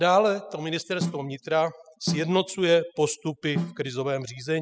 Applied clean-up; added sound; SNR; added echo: classical method spectral subtraction.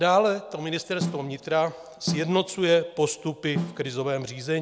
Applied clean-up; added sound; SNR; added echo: none; Snare drum; 9 dB; none.